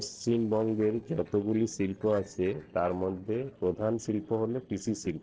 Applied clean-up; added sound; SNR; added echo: neural separator model SepFormer DNS4.